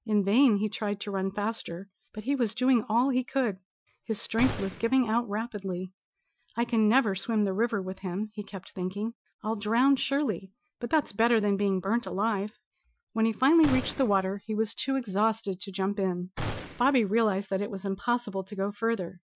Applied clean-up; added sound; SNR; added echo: classical method Wiener filter.